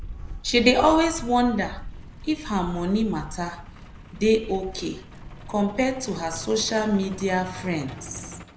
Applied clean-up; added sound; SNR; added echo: none; Truck; 13 dB; none.